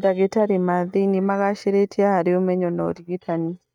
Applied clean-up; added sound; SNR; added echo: neural mask model DeepFilterNet 3.